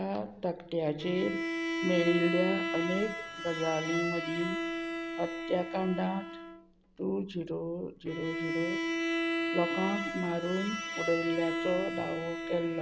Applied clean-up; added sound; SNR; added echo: none; Bowed string instrument; 2 dB; none.